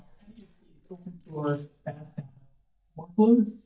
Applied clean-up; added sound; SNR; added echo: neural mask model DeepFilterNet 3.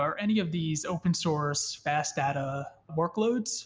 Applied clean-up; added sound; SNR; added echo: none; none; none; none.